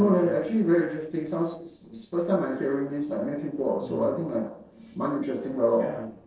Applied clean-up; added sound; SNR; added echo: neural separator model SepFormer DNS4.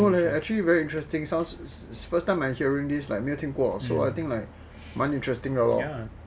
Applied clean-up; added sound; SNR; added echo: none; none; none; none.